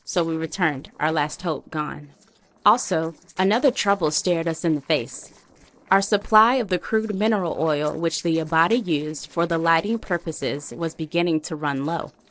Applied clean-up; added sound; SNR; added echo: neural separator model SepFormer DNS4.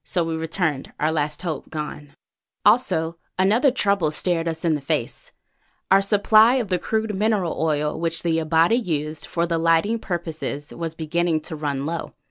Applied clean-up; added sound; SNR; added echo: none; none; none; none.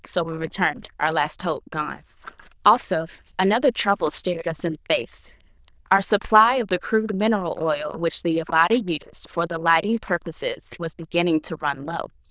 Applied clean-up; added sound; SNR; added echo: neural diffusion model UNIVERSE++.